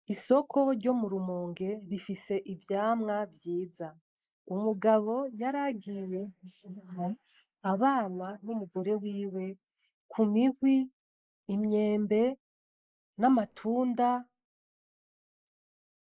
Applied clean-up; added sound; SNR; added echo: neural mask model Resemble Enhance denoiser.